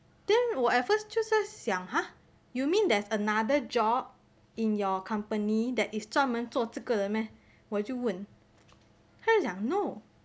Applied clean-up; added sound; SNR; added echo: none; none; none; none.